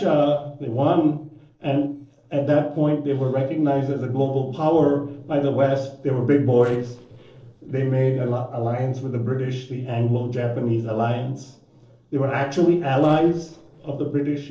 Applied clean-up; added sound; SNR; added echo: neural separator model SepFormer DNS4.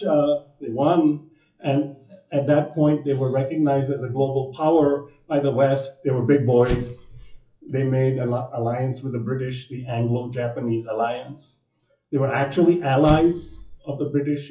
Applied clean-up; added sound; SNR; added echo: classical method WPE with log-MMSE.